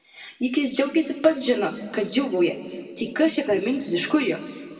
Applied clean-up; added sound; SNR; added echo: none; none; none; reverberation time 2.3 s.